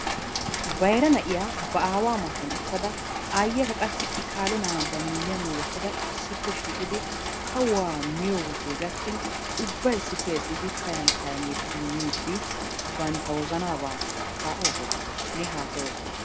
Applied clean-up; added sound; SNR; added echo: none; Rain; 1 dB; none.